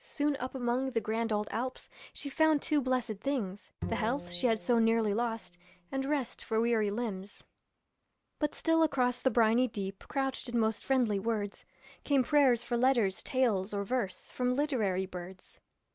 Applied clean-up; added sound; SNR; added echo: none; Bowed string instrument; 14 dB; none.